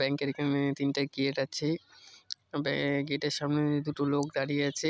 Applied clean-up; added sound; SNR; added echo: none; none; none; none.